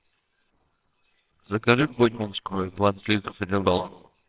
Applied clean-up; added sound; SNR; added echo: neural separator model SepFormer WHAMR!.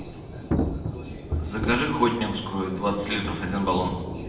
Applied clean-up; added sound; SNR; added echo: none; Thunder / Rain; 3 dB; reverberation time 0.8 s.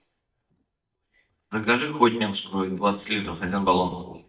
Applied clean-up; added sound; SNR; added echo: neural mask model DeepFilterNet 3.